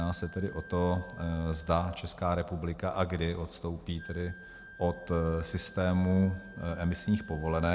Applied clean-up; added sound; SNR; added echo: none; Wind instrument, woodwind instrument; 20 dB; none.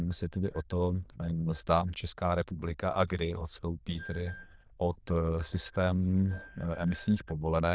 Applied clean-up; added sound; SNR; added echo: neural diffusion model UNIVERSE++.